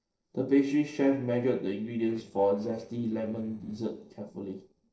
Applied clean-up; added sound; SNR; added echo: neural separator model SepFormer DNS4.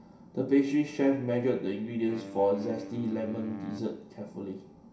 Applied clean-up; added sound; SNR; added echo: none; Wind instrument, woodwind instrument; 14 dB; reverberation time 0.5 s.